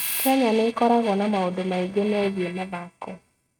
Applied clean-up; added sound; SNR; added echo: neural mask model RNNoise.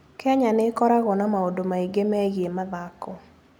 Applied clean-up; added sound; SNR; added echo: none; none; none; none.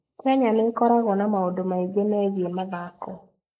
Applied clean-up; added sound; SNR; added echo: neural mask model Resemble Enhance denoiser.